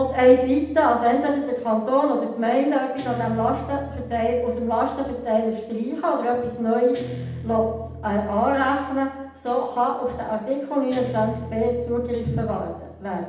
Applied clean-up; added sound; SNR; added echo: none; Guitar; 16 dB; reverberation time 0.8 s.